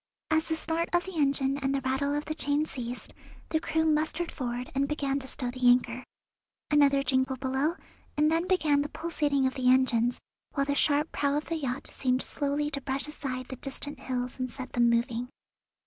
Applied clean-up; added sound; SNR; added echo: none; none; none; none.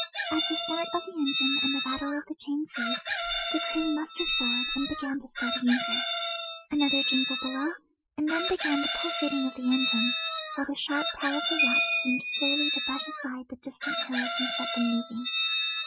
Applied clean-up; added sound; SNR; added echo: classical method Wiener filter.